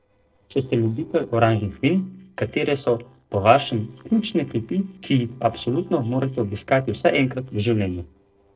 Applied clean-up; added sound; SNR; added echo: neural separator model SepFormer DNS4.